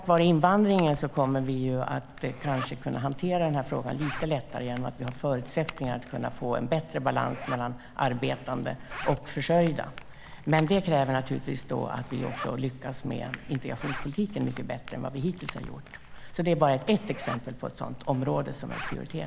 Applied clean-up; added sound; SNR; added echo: none; Zipper (clothing); 12 dB; none.